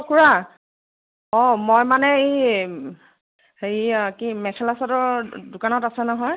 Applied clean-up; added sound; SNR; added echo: none; none; none; none.